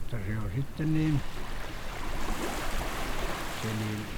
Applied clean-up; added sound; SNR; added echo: none; Waves, surf; -3 dB; none.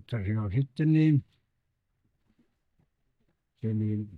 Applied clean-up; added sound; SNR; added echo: neural mask model DeepFilterNet 3.